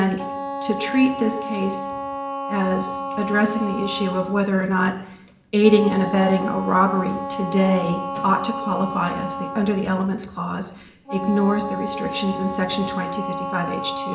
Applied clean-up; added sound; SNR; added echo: none; Wind instrument, woodwind instrument; 7 dB; reverberation time 0.8 s.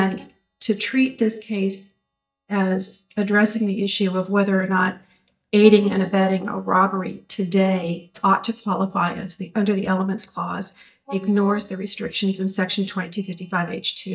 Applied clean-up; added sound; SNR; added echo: neural mask model DeepFilterNet 3.